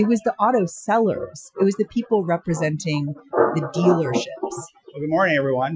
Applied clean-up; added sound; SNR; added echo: classical method Wiener filter.